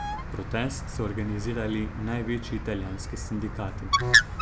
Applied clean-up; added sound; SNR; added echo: none; Bird; -3 dB; none.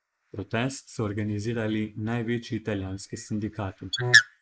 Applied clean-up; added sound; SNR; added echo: neural mask model Resemble Enhance denoiser.